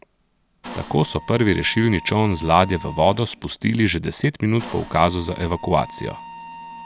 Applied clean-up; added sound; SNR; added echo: none; Mechanisms; 18 dB; none.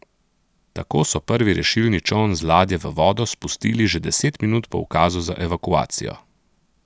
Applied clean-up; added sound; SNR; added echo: none; none; none; none.